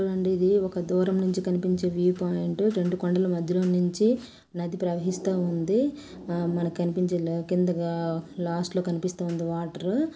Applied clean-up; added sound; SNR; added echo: none; none; none; none.